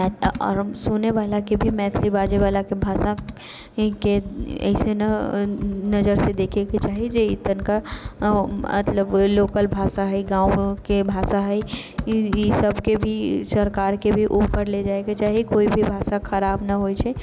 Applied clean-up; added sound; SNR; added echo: none; Computer keyboard; 13 dB; none.